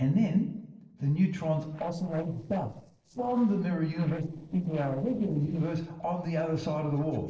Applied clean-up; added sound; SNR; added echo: neural separator model SepFormer DNS4.